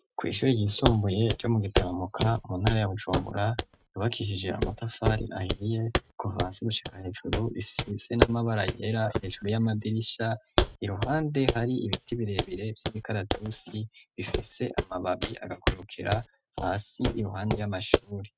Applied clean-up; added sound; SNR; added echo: neural mask model RNNoise.